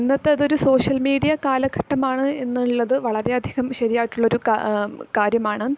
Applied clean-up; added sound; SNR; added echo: none; none; none; none.